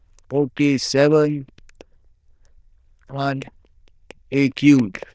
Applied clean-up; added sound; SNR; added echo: neural diffusion model UNIVERSE++.